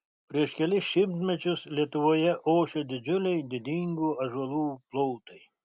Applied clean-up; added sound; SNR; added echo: none; none; none; none.